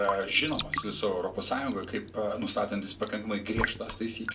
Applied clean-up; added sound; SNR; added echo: none; Raindrop / Drip / Trickle, dribble; 7 dB; reverberation time 0.2 s.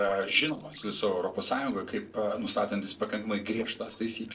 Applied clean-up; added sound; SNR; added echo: neural separator model SepFormer DNS4.